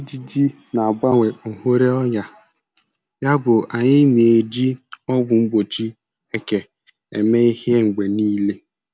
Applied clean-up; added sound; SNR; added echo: none; none; none; none.